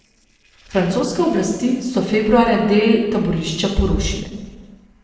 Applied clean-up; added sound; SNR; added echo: neural separator model SepFormer DNS4.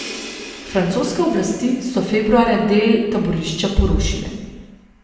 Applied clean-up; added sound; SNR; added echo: none; Crash cymbal; 19 dB; reverberation time 1.2 s.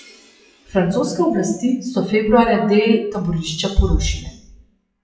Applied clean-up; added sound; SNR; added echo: classical method WPE with log-MMSE.